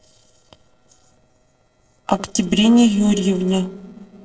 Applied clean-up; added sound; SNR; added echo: neural separator model SepFormer DNS4.